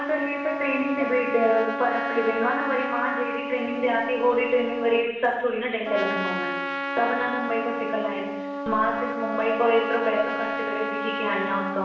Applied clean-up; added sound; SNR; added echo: none; Trumpet; 5 dB; reverberation time 1.1 s.